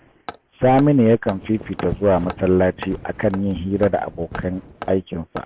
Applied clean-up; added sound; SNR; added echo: none; Hammer + Wind; 15 dB; none.